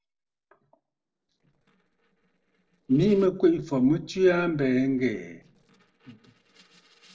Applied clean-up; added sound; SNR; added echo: neural separator model SepFormer DNS4.